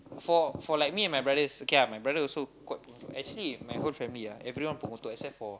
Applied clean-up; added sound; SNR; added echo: none; none; none; none.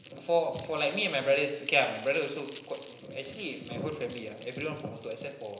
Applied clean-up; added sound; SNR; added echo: none; Crumpling, crinkling; 13 dB; reverberation time 0.9 s.